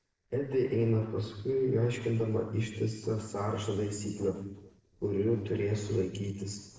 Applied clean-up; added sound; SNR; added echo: neural separator model SepFormer DNS4.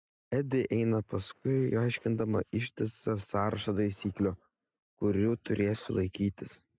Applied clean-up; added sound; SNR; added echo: none; none; none; none.